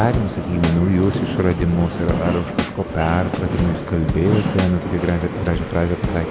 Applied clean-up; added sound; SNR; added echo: none; Drum / Drum kit + Subway, metro, underground; 4 dB; none.